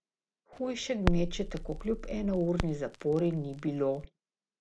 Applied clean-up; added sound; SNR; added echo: none; Crackle; 4 dB; none.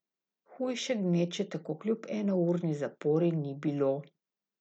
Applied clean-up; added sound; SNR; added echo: none; none; none; none.